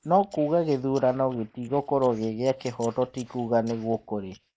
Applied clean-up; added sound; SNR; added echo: neural mask model Resemble Enhance denoiser.